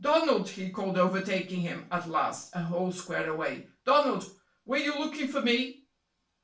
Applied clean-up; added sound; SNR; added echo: none; none; none; reverberation time 0.3 s.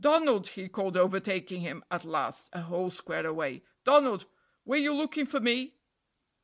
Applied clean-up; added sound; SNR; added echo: none; none; none; none.